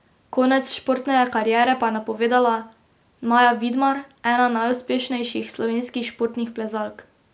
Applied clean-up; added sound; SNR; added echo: none; none; none; none.